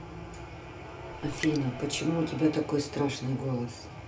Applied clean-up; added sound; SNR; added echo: none; Raindrop; 12 dB; reverberation time 0.3 s.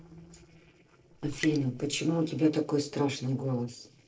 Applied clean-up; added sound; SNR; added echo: neural separator model SepFormer DNS4.